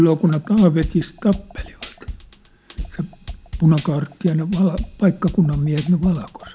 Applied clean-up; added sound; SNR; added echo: none; Drum kit; 14 dB; none.